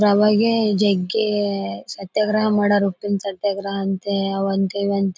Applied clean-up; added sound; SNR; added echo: none; none; none; none.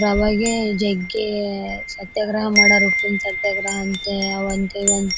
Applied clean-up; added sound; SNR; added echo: none; Wind chime; 1 dB; none.